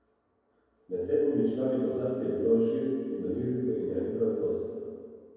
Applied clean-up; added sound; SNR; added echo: none; none; none; reverberation time 2.2 s.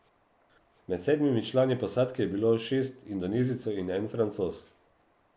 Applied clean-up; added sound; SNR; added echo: none; none; none; none.